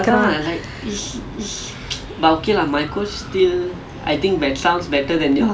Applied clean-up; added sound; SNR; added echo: none; none; none; none.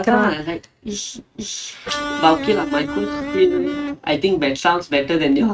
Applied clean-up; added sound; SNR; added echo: neural mask model RNNoise.